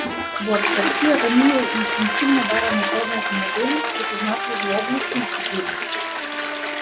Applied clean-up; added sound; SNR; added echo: none; Toilet flush + Trumpet; 0 dB; none.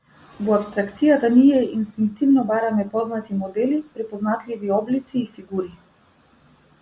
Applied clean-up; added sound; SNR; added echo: none; none; none; none.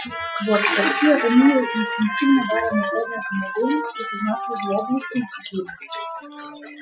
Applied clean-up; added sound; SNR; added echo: classical method Wiener filter.